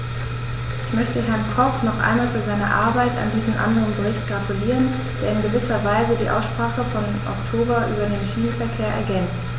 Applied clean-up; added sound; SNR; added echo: none; none; none; none.